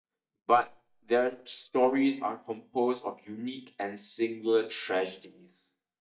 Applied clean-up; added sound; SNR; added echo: neural mask model DeepFilterNet 3.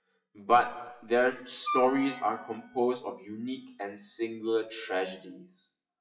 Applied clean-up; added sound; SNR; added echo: classical method WPE with log-MMSE.